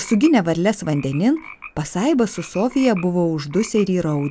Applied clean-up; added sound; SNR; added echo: none; none; none; none.